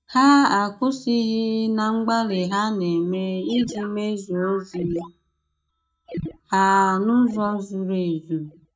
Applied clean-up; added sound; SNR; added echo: neural mask model DeepFilterNet 3.